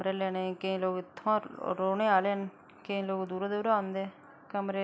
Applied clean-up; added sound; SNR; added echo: none; none; none; none.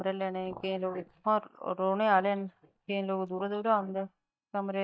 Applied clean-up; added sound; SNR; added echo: neural mask model DeepFilterNet 3.